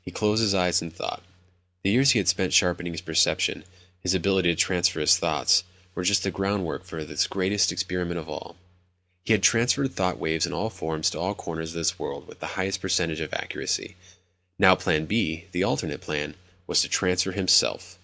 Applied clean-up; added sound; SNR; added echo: none; none; none; none.